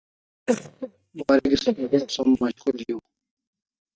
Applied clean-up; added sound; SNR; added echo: neural mask model DeepFilterNet 3.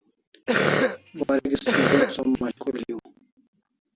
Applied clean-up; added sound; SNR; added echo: none; Cough; -3 dB; none.